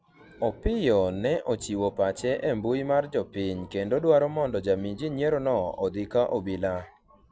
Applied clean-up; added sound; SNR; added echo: none; none; none; none.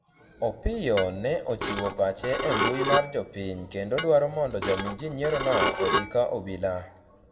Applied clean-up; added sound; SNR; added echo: none; Dishes, pots, and pans / Glass; 3 dB; reverberation time 1.2 s.